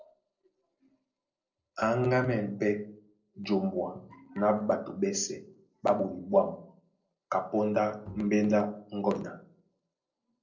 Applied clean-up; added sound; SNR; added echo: neural separator model SepFormer DNS4.